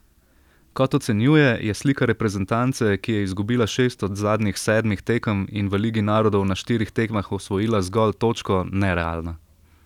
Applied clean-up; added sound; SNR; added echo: none; none; none; none.